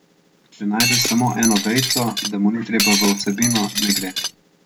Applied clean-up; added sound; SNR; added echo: none; Shatter; 1 dB; none.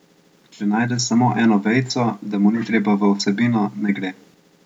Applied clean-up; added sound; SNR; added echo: none; none; none; none.